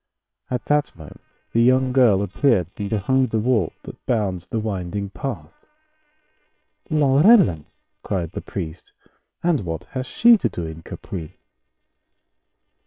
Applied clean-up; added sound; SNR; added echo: neural separator model SepFormer WHAM!.